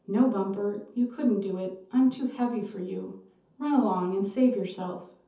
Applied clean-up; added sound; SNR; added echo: none; none; none; reverberation time 0.5 s.